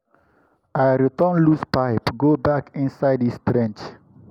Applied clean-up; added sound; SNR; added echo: none; none; none; none.